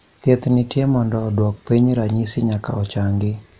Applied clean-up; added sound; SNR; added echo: none; none; none; none.